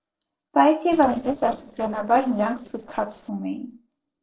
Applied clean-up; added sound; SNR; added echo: neural separator model SepFormer DNS4.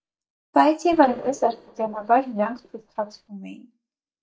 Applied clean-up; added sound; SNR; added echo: neural mask model DeepFilterNet 3.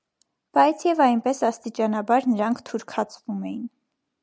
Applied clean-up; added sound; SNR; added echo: none; none; none; none.